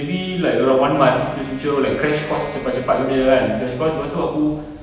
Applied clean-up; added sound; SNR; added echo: none; Wind instrument, woodwind instrument; 20 dB; none.